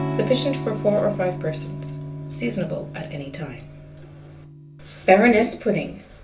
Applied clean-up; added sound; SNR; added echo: none; Electric guitar / Strum; 9 dB; reverberation time 0.3 s.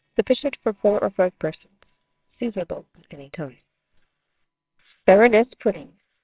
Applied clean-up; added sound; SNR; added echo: neural separator model SepFormer WHAMR!.